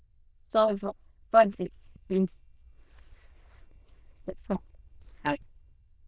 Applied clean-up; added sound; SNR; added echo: neural diffusion model UNIVERSE++.